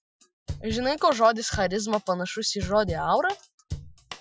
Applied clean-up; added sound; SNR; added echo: classical method Wiener filter.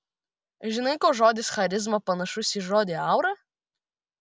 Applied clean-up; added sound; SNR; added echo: none; none; none; none.